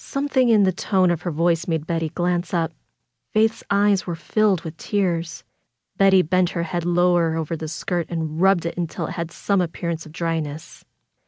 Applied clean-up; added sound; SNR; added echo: none; none; none; none.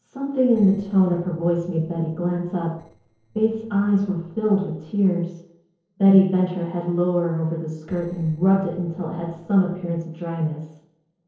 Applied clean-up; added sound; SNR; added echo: neural separator model SepFormer DNS4.